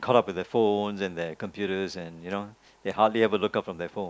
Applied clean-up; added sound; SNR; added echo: none; none; none; none.